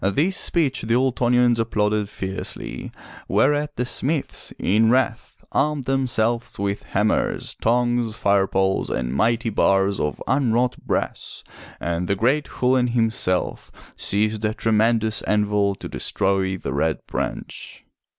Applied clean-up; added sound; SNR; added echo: none; none; none; none.